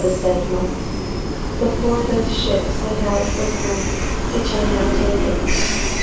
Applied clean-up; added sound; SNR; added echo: none; Train; -3 dB; reverberation time 0.6 s.